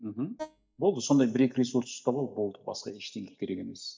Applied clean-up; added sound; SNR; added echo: neural mask model DeepFilterNet 3.